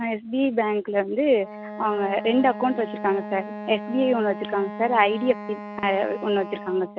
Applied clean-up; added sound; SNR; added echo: none; Wind instrument, woodwind instrument; 12 dB; none.